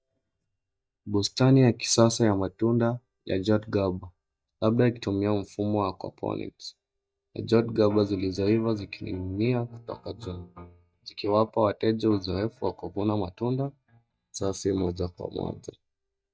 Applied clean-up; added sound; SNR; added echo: neural mask model DeepFilterNet 3.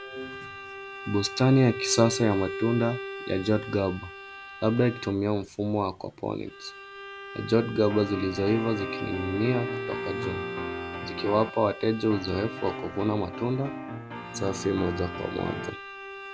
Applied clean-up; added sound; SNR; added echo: none; Bowed string instrument + Piano; 9 dB; none.